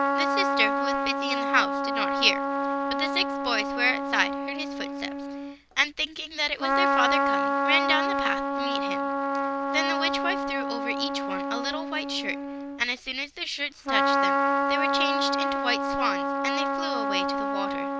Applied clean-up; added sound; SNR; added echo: none; Trumpet; -3 dB; none.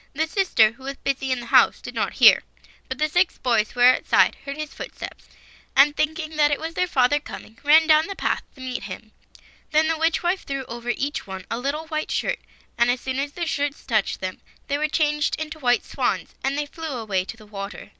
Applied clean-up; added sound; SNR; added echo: none; none; none; none.